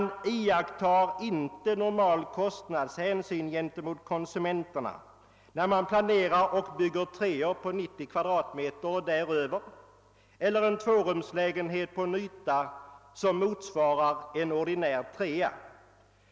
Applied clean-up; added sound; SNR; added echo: none; none; none; none.